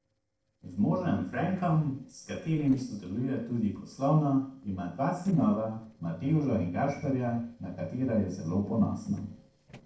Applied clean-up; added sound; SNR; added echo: neural separator model SepFormer DNS4.